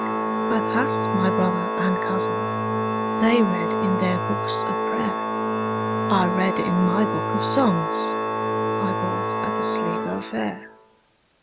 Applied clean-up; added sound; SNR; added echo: none; Organ; -2 dB; none.